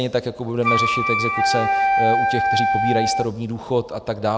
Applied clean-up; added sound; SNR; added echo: none; Wind instrument, woodwind instrument; -4 dB; none.